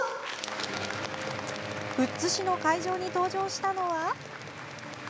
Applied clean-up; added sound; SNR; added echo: none; Wind instrument, woodwind instrument; 12 dB; none.